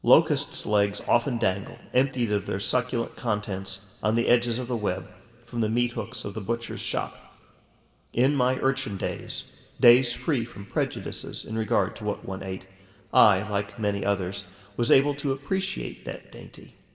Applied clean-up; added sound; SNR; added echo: none; none; none; reverberation time 2.5 s.